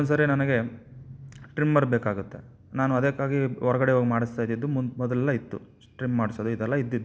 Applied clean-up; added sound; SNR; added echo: none; none; none; none.